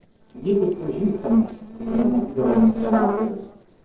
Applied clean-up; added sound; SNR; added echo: neural separator model SepFormer DNS4.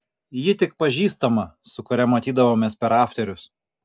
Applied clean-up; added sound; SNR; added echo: none; none; none; none.